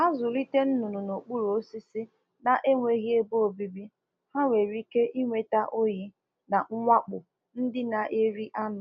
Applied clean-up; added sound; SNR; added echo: none; none; none; none.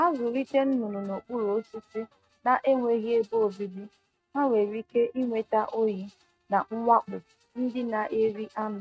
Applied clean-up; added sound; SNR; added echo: neural mask model RNNoise.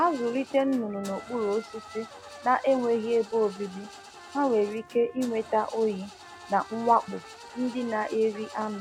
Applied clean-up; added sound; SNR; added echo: none; Trumpet + Engine starting / Car; 17 dB; none.